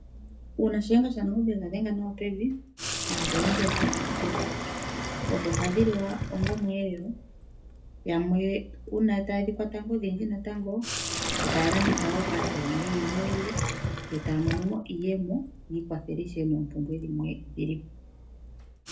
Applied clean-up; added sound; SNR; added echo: none; Sink (filling or washing); 4 dB; reverberation time 0.3 s.